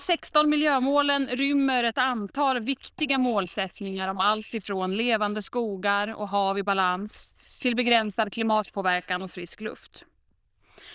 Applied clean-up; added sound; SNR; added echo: neural diffusion model UNIVERSE++.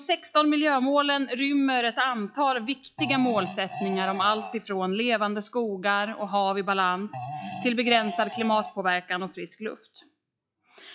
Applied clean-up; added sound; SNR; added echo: classical method log-MMSE.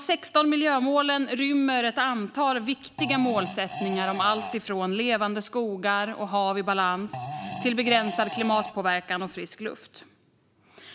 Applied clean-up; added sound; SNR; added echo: none; Fart; 10 dB; none.